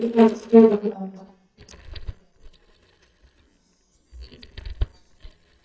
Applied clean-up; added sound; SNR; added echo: neural mask model DeepFilterNet 3.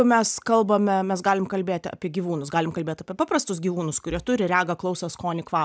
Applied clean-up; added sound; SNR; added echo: none; none; none; none.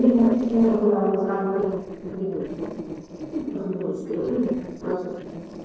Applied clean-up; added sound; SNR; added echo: neural separator model SepFormer DNS4.